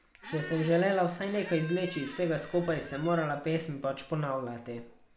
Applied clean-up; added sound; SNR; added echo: none; Squeak; 15 dB; none.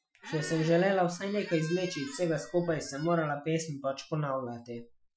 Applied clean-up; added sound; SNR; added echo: classical method Wiener filter.